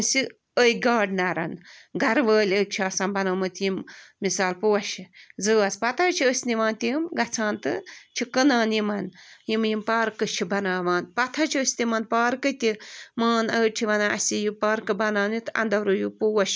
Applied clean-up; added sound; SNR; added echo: none; none; none; none.